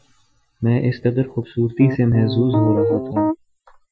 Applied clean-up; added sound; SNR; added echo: classical method Wiener filter.